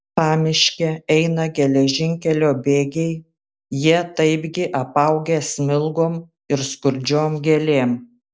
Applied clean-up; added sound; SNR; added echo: none; none; none; none.